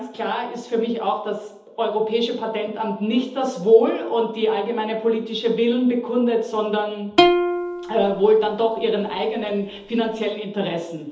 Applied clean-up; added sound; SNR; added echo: none; Plucked string instrument; 2 dB; reverberation time 0.8 s.